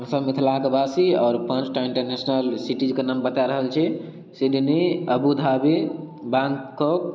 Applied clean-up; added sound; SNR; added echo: none; none; none; none.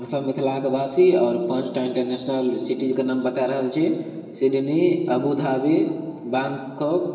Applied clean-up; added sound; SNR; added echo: none; none; none; reverberation time 2.4 s.